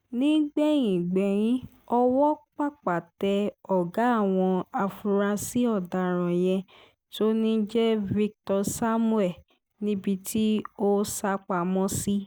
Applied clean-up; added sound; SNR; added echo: none; none; none; none.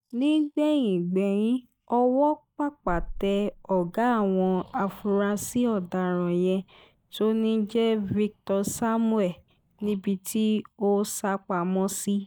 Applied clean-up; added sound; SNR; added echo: neural mask model DeepFilterNet 3.